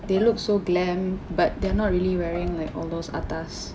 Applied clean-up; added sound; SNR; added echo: none; Bowed string instrument; 18 dB; none.